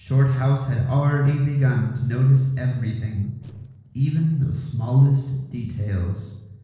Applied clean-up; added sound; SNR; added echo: neural separator model SepFormer DNS4.